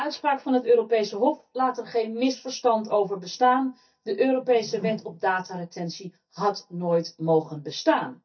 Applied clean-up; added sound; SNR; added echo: neural mask model DeepFilterNet 3.